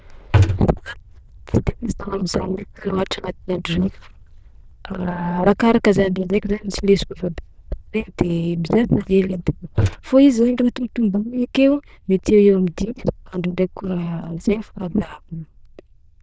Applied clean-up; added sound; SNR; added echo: neural diffusion model UNIVERSE++.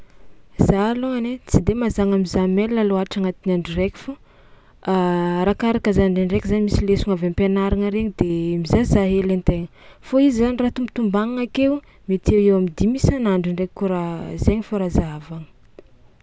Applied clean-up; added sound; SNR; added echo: none; none; none; none.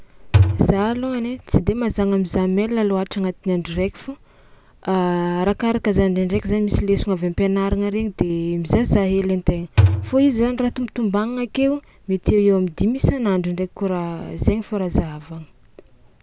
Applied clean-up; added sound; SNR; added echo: none; Thump, thud; -1 dB; none.